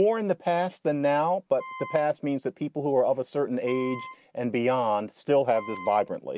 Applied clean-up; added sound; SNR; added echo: none; Wind instrument, woodwind instrument; 15 dB; none.